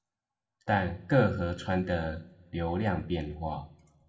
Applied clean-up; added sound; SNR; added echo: none; none; none; reverberation time 0.8 s.